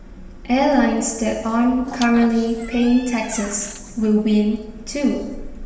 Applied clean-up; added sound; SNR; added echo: none; Squeak; 17 dB; reverberation time 1.1 s.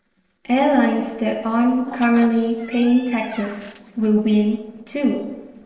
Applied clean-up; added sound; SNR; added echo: neural separator model SepFormer DNS4.